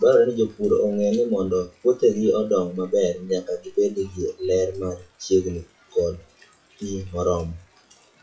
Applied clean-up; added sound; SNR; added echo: classical method WPE with log-MMSE.